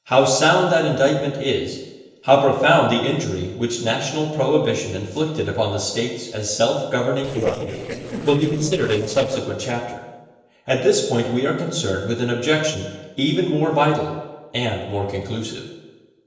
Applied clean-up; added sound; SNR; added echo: neural separator model SepFormer DNS4.